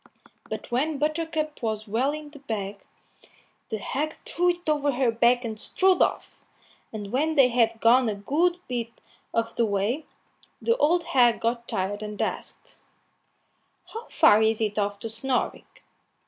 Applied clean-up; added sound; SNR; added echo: none; none; none; none.